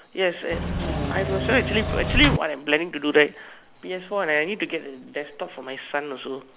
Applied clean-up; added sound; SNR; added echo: none; Engine / Mechanisms; -1 dB; none.